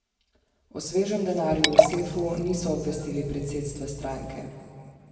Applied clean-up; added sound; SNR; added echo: none; Liquid; -2 dB; reverberation time 2.1 s.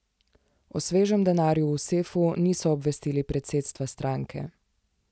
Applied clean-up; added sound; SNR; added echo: none; none; none; none.